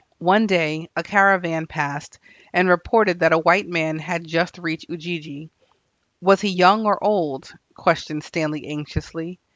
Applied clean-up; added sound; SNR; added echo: none; none; none; none.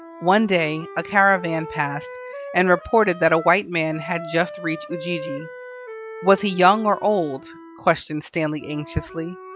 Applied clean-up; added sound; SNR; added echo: classical method log-MMSE.